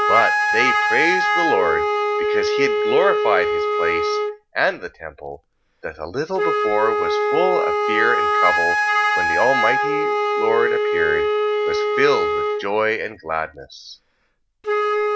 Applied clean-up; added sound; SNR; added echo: none; Wind instrument, woodwind instrument; -3 dB; none.